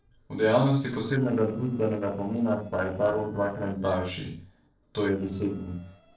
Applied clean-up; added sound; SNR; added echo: neural separator model SepFormer DNS4.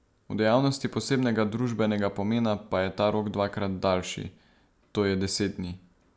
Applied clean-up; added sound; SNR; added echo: none; none; none; none.